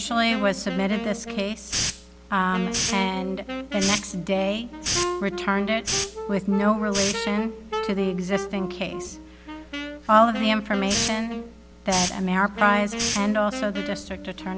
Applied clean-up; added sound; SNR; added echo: none; Hiss + Wind instrument, woodwind instrument; 6 dB; none.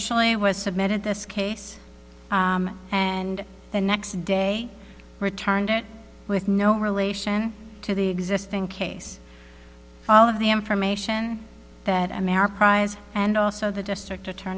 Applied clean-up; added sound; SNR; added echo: none; none; none; none.